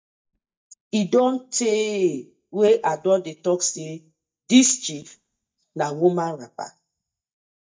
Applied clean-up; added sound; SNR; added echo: neural mask model DeepFilterNet 3.